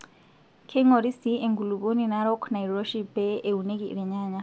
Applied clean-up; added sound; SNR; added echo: none; none; none; none.